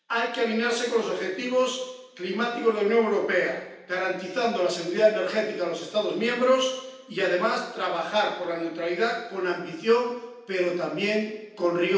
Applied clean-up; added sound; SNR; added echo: none; none; none; reverberation time 0.9 s.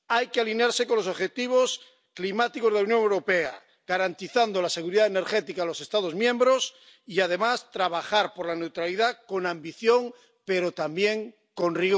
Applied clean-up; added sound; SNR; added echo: none; none; none; none.